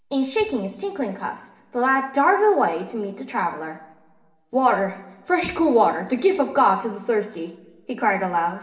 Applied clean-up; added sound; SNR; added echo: none; none; none; reverberation time 1.4 s.